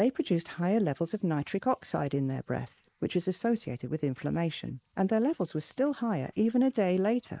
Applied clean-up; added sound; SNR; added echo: neural mask model Resemble Enhance denoiser.